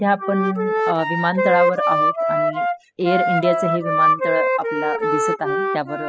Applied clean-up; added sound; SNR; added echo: classical method spectral subtraction.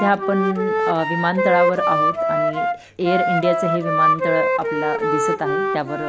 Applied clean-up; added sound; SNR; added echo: none; Wind instrument, woodwind instrument; -3 dB; none.